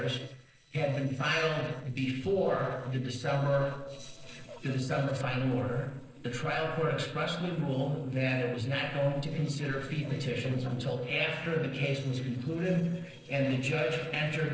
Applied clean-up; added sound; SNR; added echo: neural separator model SepFormer DNS4.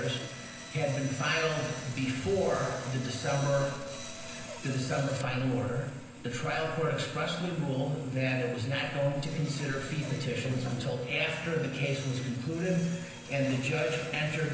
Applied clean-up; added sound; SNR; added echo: none; Sawing; 14 dB; reverberation time 0.9 s.